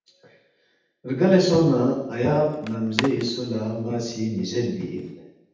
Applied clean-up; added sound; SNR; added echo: none; Skateboard; 14 dB; reverberation time 0.8 s.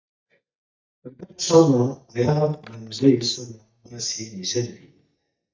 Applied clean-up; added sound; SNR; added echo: neural mask model DeepFilterNet 3.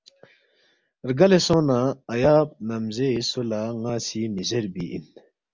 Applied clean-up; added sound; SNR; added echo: none; none; none; none.